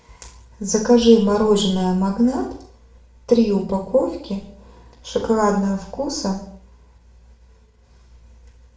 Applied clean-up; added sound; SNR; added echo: none; none; none; reverberation time 0.5 s.